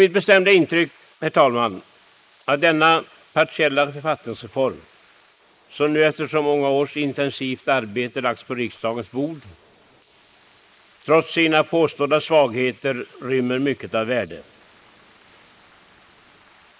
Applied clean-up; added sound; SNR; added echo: neural mask model Resemble Enhance denoiser.